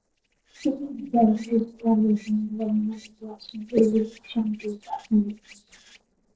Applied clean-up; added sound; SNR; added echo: neural separator model SepFormer DNS4.